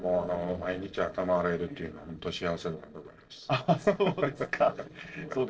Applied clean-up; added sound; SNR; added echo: neural separator model SepFormer DNS4.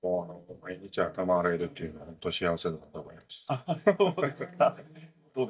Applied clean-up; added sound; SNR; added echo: neural mask model DeepFilterNet 3.